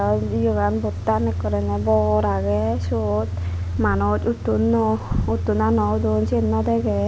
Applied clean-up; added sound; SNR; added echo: none; Idling / Engine starting / Accelerating, revving, vroom / Car; 4 dB; none.